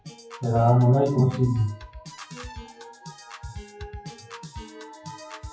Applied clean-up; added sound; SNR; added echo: classical method WPE with log-MMSE.